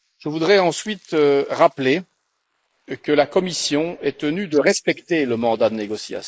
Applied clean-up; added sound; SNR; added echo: neural mask model Resemble Enhance denoiser.